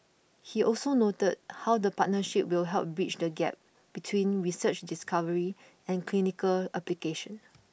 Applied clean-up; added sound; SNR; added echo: none; none; none; none.